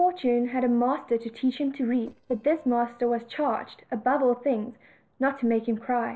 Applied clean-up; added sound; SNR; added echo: neural separator model SepFormer DNS4.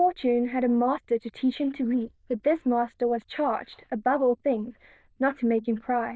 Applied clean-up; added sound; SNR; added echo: neural diffusion model UNIVERSE++.